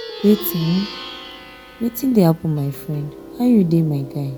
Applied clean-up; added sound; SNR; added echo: none; Plucked string instrument; 15 dB; none.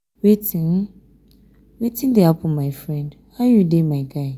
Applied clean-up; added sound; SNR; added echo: none; none; none; none.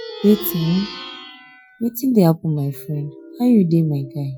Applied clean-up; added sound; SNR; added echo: classical method Wiener filter.